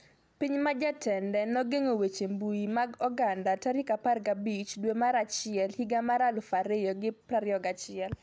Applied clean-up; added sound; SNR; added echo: none; none; none; none.